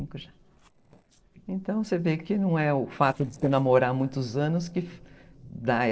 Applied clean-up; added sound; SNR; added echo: neural separator model SepFormer DNS4.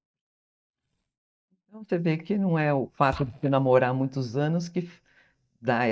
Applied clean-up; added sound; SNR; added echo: neural mask model DeepFilterNet 3.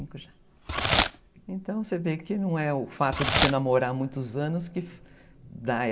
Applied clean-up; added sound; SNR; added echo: none; Packing tape, duct tape / Tearing; 0 dB; reverberation time 1.9 s.